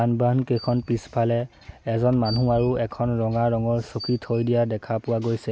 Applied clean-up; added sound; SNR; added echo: none; none; none; none.